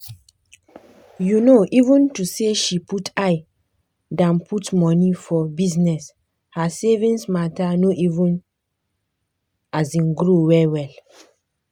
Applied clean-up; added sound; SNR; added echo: none; none; none; none.